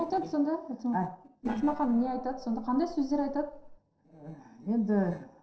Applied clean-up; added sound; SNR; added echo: neural separator model SepFormer DNS4.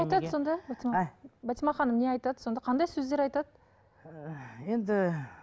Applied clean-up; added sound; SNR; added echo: none; none; none; none.